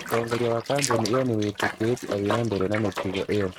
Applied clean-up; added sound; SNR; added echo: neural mask model RNNoise.